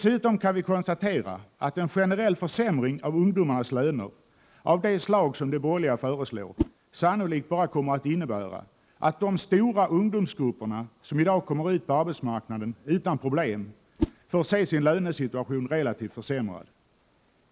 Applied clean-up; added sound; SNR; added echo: neural mask model Resemble Enhance denoiser.